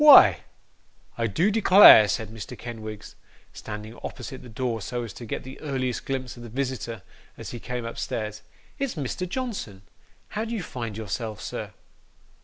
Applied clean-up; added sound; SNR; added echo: none; none; none; none.